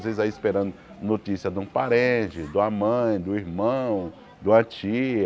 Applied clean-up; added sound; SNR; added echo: none; none; none; none.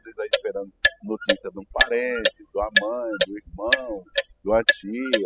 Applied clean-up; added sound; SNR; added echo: classical method spectral subtraction.